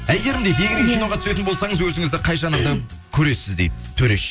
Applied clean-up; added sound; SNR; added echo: none; Screech; 13 dB; none.